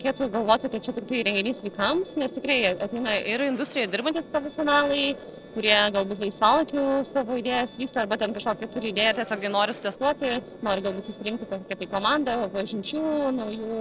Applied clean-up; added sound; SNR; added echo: neural separator model SepFormer DNS4.